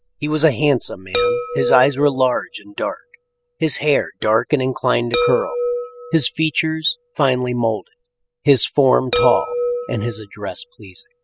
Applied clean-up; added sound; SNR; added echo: classical method spectral subtraction.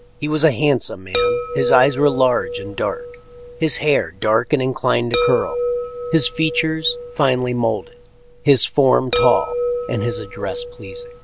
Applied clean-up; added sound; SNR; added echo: none; Chime; 6 dB; none.